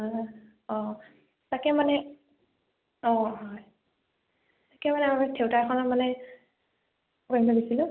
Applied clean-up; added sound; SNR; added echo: none; none; none; none.